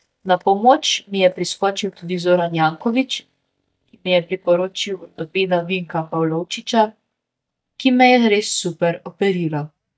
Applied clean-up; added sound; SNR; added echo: neural mask model DeepFilterNet 3.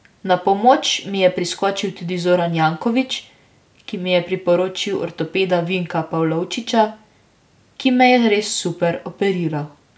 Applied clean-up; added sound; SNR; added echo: none; none; none; none.